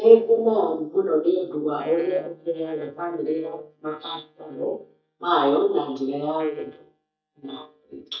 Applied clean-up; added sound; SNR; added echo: neural mask model DeepFilterNet 3.